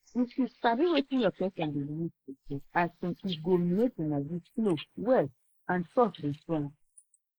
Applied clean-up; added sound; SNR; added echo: neural mask model Resemble Enhance denoiser.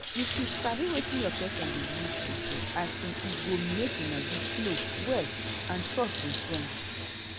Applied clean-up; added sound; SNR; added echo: none; Bathtub (filling or washing) / Water tap, faucet; -4 dB; none.